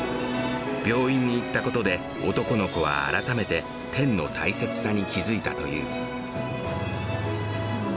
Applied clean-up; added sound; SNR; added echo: none; Gong; 18 dB; none.